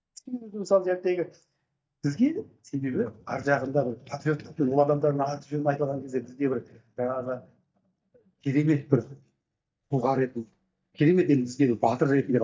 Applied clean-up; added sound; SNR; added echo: neural mask model DeepFilterNet 3.